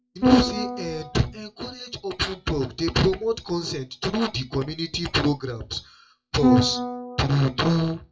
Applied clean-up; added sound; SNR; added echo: classical method WPE with log-MMSE.